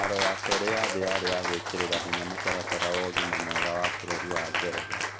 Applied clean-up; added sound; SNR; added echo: none; Cheering; -2 dB; none.